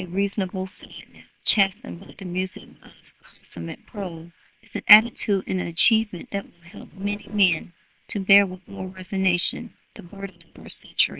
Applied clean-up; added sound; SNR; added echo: neural separator model SepFormer WHAM!.